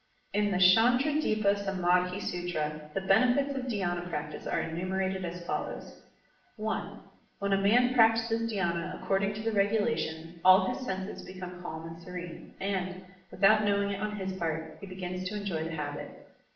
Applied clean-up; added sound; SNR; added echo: none; none; none; reverberation time 0.6 s.